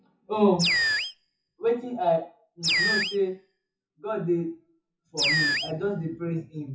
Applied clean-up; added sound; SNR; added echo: classical method WPE with log-MMSE.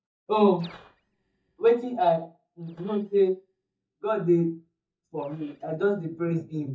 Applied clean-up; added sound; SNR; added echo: neural mask model DeepFilterNet 3.